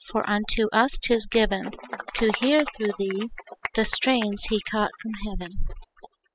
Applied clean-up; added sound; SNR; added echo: classical method spectral subtraction.